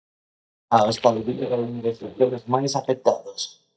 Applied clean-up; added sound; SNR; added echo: neural mask model DeepFilterNet 3.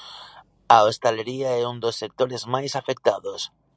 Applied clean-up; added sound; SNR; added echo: none; none; none; none.